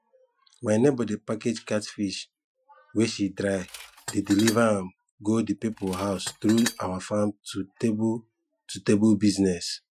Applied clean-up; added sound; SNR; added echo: classical method Wiener filter.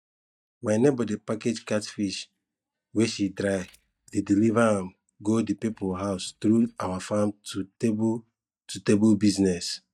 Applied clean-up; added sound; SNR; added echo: neural mask model DeepFilterNet 3.